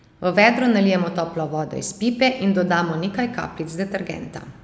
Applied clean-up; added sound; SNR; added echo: none; none; none; none.